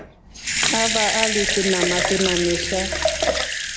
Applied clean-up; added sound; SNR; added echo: none; Sink (filling or washing) / Water tap, faucet / Liquid; -2 dB; none.